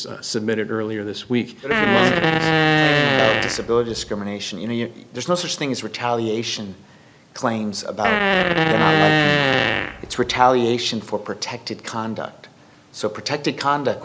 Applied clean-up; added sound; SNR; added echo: none; Fart; -5 dB; none.